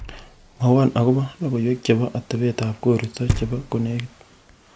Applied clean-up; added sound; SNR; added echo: none; Knock; 11 dB; none.